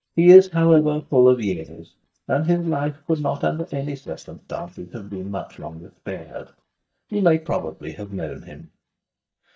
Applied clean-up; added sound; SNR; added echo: neural mask model DeepFilterNet 3.